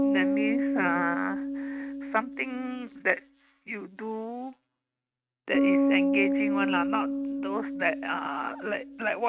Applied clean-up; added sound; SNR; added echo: neural mask model RNNoise.